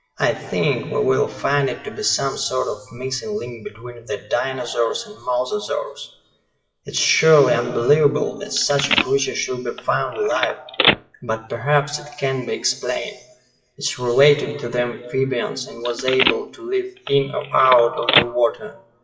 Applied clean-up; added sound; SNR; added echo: classical method WPE with log-MMSE.